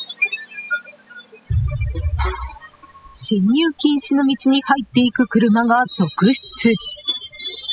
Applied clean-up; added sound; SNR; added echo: classical method spectral subtraction.